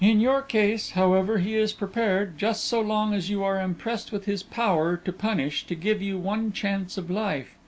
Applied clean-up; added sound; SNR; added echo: none; none; none; none.